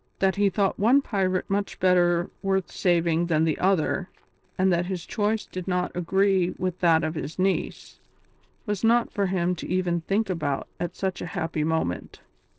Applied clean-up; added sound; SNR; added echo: neural separator model SepFormer DNS4.